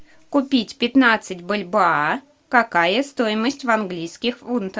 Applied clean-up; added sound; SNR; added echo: none; none; none; none.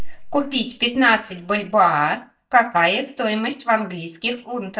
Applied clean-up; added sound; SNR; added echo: neural mask model DeepFilterNet 3.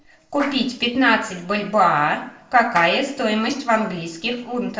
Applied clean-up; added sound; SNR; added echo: neural separator model SepFormer DNS4.